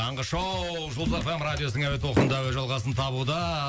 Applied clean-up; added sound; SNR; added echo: none; Slam; 6 dB; none.